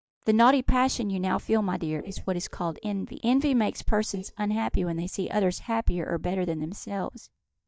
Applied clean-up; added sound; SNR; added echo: neural mask model DeepFilterNet 3.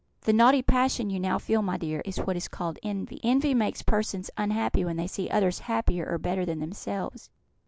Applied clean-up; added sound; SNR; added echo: none; none; none; none.